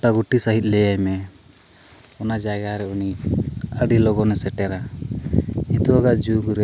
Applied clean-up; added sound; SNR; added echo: none; none; none; none.